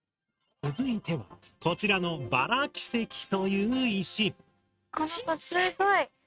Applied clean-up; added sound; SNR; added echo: neural mask model RNNoise.